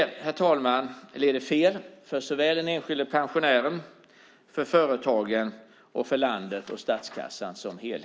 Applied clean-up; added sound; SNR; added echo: none; none; none; none.